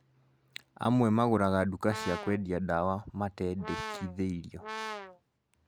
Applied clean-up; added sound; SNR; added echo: none; Brass instrument; 10 dB; none.